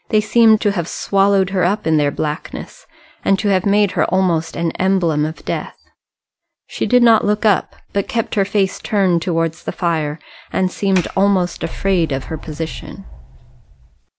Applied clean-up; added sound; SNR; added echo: none; Sliding door; 13 dB; none.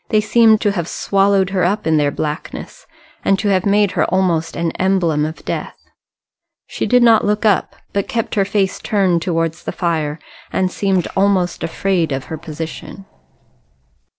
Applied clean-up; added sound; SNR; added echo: neural separator model SepFormer DNS4.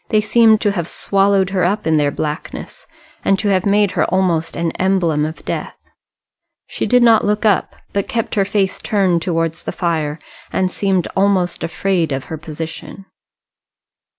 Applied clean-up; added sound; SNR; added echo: none; none; none; none.